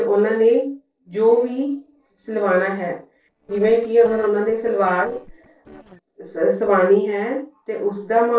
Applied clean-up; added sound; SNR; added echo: neural separator model SepFormer DNS4.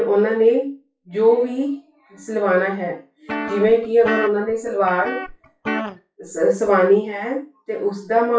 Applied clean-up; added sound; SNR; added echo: classical method WPE with log-MMSE.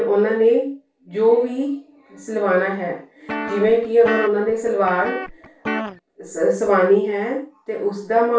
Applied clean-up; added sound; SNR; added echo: none; Guitar; 8 dB; reverberation time 0.3 s.